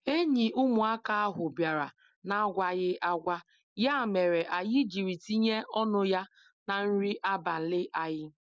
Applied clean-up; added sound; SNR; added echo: none; none; none; none.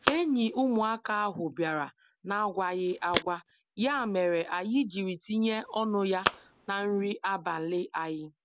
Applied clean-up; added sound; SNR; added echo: none; Telephone; 10 dB; none.